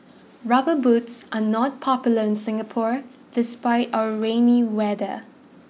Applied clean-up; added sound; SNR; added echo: none; none; none; none.